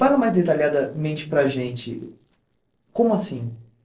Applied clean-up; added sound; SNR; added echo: neural separator model SepFormer DNS4.